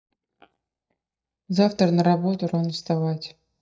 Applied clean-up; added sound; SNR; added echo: neural mask model DeepFilterNet 3.